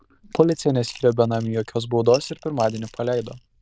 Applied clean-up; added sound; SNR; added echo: neural diffusion model UNIVERSE++.